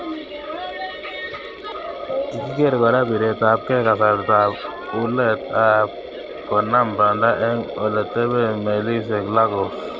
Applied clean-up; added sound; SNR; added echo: none; Mechanisms; 20 dB; none.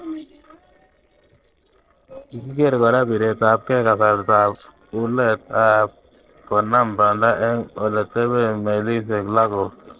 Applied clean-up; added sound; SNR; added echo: neural separator model SepFormer DNS4.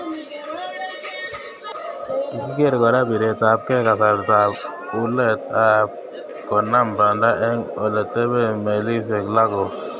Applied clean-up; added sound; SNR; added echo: none; none; none; none.